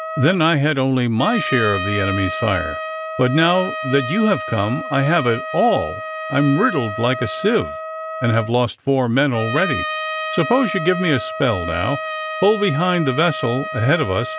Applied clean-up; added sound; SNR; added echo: none; Trumpet; 8 dB; none.